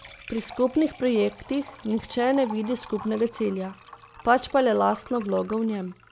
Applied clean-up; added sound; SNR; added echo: none; Liquid; 19 dB; none.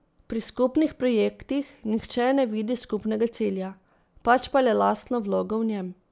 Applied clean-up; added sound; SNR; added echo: none; none; none; none.